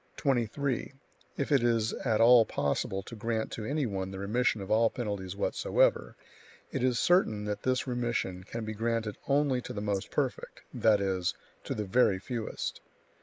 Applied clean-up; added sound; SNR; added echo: neural mask model Resemble Enhance denoiser.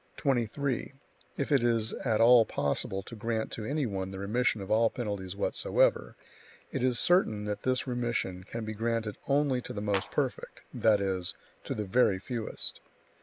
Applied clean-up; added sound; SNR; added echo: none; Clapping; 10 dB; none.